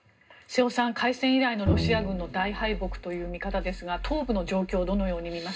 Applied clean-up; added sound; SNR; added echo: none; Bowed string instrument; 4 dB; reverberation time 0.2 s.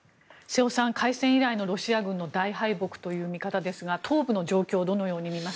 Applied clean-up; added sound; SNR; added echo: none; none; none; none.